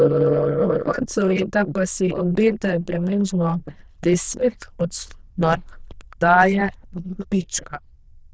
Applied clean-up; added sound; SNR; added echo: neural diffusion model UNIVERSE++.